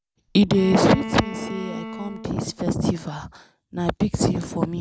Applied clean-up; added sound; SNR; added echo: none; Bowed string instrument; 11 dB; none.